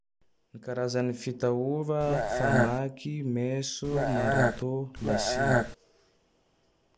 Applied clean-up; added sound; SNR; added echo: none; Burping, eructation; -4 dB; none.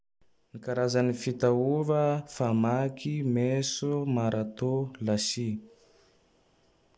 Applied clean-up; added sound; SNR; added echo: none; none; none; none.